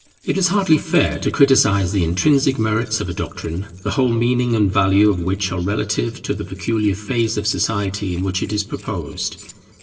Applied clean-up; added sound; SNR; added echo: neural separator model SepFormer DNS4.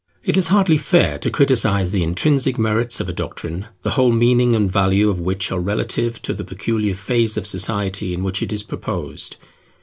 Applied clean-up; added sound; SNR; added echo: none; none; none; none.